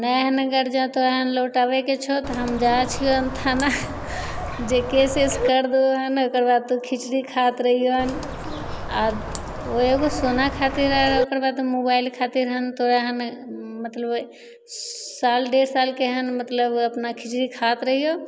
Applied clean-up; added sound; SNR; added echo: none; Bird; 6 dB; none.